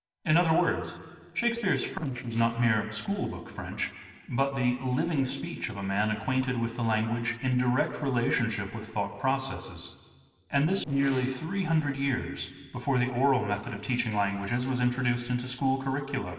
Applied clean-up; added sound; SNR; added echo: neural separator model SepFormer DNS4.